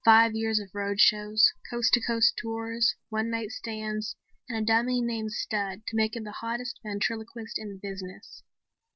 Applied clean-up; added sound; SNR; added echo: none; none; none; none.